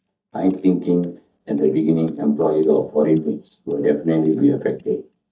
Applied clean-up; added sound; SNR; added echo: neural mask model DeepFilterNet 3.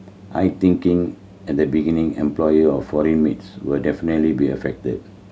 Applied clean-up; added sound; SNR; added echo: none; none; none; none.